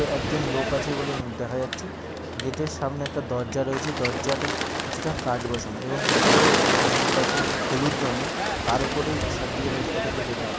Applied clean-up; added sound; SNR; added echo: none; Bird; -4 dB; none.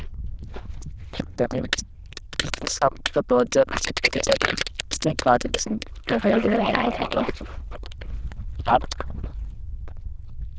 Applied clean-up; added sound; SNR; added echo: neural diffusion model UNIVERSE++.